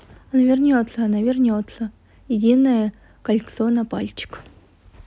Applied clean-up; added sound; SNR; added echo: none; none; none; none.